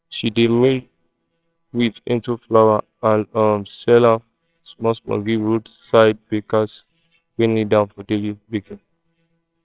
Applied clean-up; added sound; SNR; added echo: neural separator model SepFormer WHAMR!.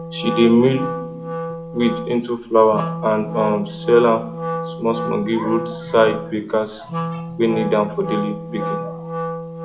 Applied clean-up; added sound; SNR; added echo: none; Wind instrument, woodwind instrument; 7 dB; reverberation time 0.4 s.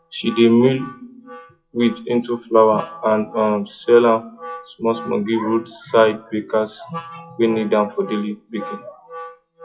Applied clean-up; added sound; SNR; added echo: classical method WPE with log-MMSE.